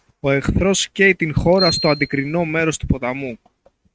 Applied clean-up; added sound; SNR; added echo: neural mask model RNNoise.